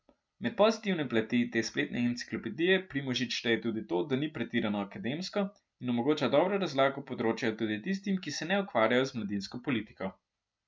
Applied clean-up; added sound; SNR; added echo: none; none; none; none.